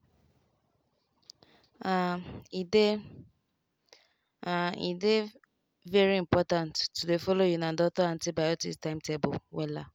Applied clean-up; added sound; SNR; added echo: none; none; none; none.